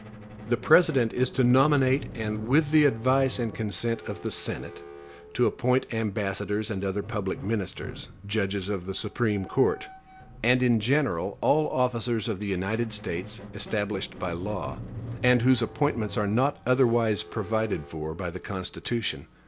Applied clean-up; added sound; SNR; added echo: none; Squeak; 16 dB; none.